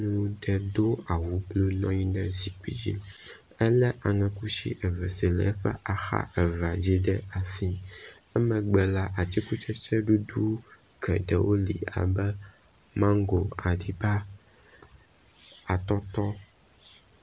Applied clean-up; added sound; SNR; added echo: none; none; none; none.